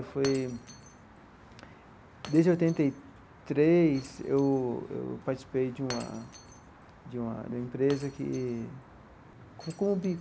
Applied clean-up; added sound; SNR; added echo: none; Shatter + Traffic noise, roadway noise; 18 dB; none.